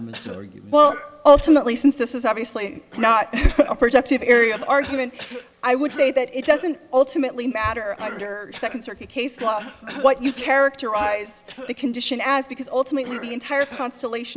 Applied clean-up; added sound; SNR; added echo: none; Cough; 19 dB; none.